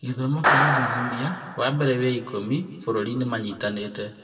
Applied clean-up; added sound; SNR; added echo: none; Clapping; 1 dB; reverberation time 1.4 s.